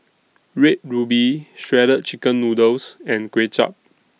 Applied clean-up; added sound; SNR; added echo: none; none; none; none.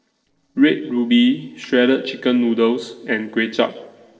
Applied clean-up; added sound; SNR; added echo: neural separator model SepFormer DNS4.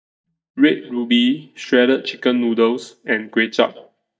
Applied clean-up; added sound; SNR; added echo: neural mask model DeepFilterNet 3.